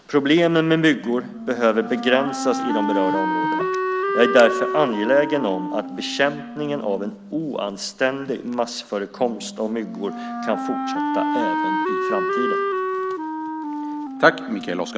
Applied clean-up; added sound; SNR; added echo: none; Wind instrument, woodwind instrument; 4 dB; none.